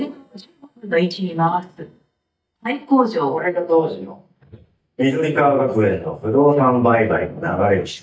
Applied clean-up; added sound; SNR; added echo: neural mask model DeepFilterNet 3.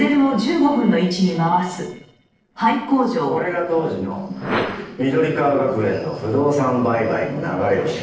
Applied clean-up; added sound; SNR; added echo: neural separator model SepFormer DNS4.